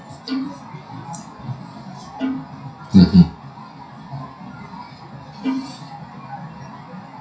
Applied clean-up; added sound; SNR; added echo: classical method WPE with log-MMSE.